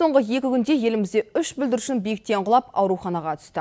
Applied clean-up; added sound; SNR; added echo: none; none; none; none.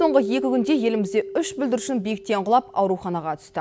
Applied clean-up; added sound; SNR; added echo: none; Keyboard (musical); 11 dB; none.